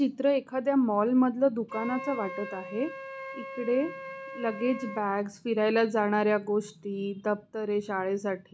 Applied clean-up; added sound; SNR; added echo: none; Wind instrument, woodwind instrument; 15 dB; none.